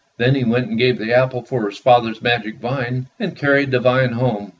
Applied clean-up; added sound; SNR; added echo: none; none; none; none.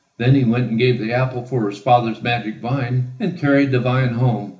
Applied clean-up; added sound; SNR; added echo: none; none; none; reverberation time 0.4 s.